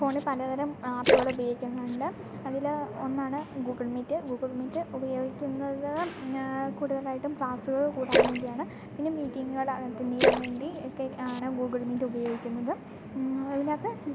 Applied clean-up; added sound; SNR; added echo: none; Splash, splatter; -1 dB; none.